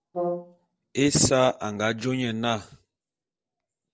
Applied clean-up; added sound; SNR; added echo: neural separator model SepFormer DNS4.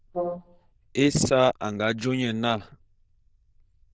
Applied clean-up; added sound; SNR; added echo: neural diffusion model UNIVERSE++.